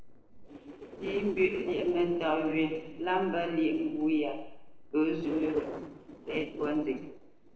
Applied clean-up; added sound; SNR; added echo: neural separator model SepFormer DNS4.